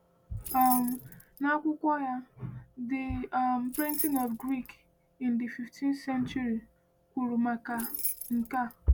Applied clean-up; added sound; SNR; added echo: none; Keys jangling; 6 dB; none.